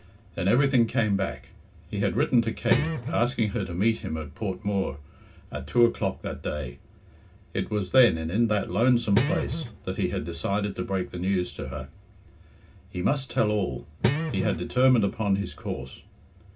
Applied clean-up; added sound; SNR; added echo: none; Guitar; 3 dB; reverberation time 0.4 s.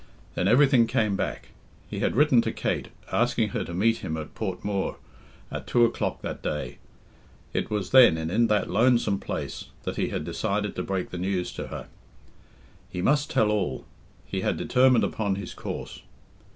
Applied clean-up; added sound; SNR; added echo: none; none; none; none.